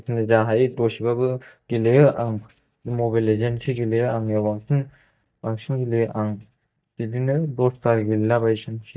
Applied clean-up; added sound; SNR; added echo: neural mask model DeepFilterNet 3.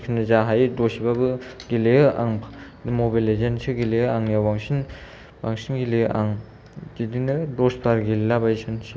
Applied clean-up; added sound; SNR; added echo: none; none; none; none.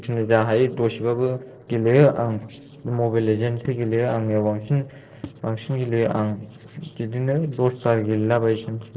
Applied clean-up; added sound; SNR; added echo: neural separator model SepFormer DNS4.